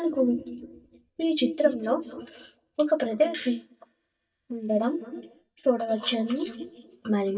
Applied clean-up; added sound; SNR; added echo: neural mask model DeepFilterNet 3.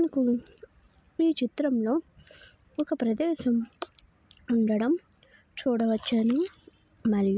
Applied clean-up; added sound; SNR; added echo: none; none; none; none.